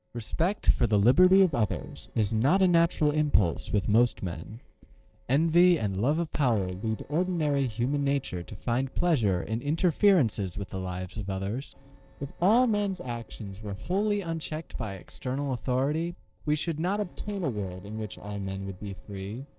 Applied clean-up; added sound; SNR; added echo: neural separator model SepFormer DNS4.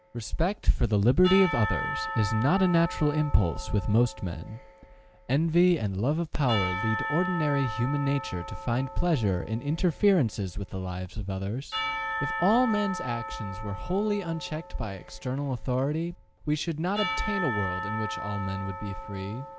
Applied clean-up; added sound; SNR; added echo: none; Church bell / Percussion; 9 dB; none.